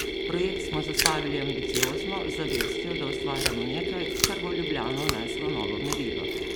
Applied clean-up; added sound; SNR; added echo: none; Mechanisms + Chewing, mastication; -4 dB; none.